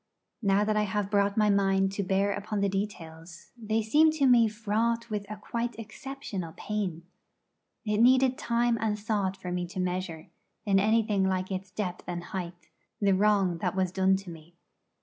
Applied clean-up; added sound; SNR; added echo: none; none; none; none.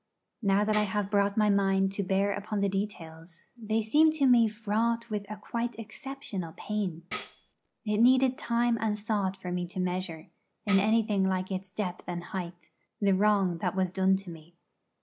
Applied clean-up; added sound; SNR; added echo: none; Tambourine; 3 dB; none.